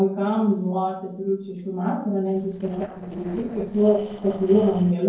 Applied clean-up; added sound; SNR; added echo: neural separator model SepFormer DNS4.